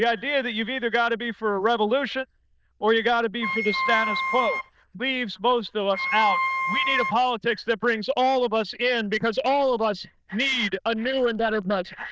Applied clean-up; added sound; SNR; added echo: neural diffusion model UNIVERSE++.